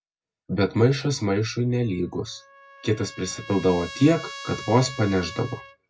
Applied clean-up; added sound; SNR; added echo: none; Trumpet; 17 dB; reverberation time 0.4 s.